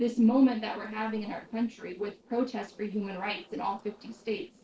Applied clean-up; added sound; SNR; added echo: neural separator model SepFormer DNS4.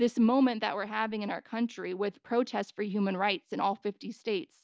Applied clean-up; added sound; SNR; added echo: none; none; none; none.